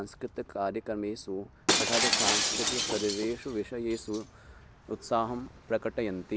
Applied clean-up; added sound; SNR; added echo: none; Shatter; 0 dB; none.